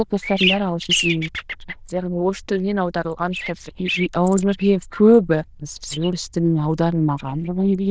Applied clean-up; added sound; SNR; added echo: neural diffusion model UNIVERSE++.